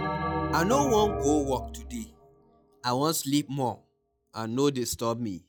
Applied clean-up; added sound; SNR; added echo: classical method log-MMSE.